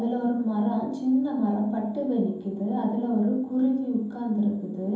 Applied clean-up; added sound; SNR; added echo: none; none; none; reverberation time 2.8 s.